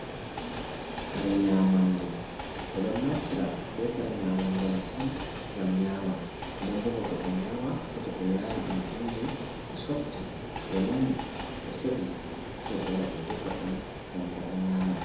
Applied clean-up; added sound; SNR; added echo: none; Train; 6 dB; reverberation time 1.0 s.